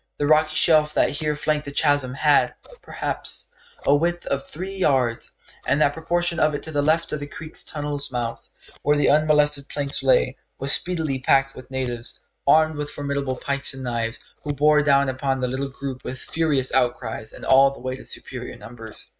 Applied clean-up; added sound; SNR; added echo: neural mask model RNNoise.